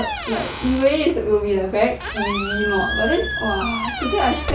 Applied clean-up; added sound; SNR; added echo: none; Squeak; 6 dB; none.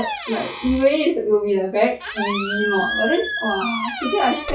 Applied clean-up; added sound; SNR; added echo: classical method log-MMSE.